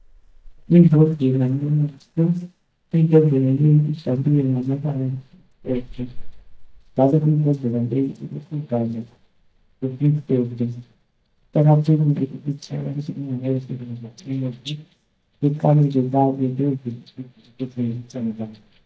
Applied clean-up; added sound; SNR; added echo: neural mask model DeepFilterNet 3.